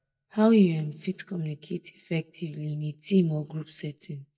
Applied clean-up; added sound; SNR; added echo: neural mask model DeepFilterNet 3.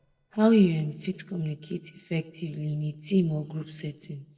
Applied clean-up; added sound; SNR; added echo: neural separator model SepFormer DNS4.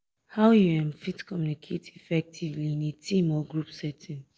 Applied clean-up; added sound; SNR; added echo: none; none; none; none.